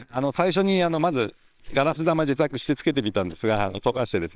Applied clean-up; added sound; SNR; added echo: neural separator model SepFormer WHAMR!.